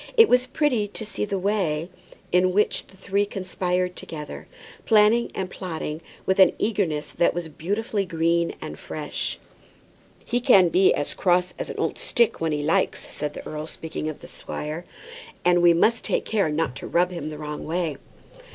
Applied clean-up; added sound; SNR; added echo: none; none; none; none.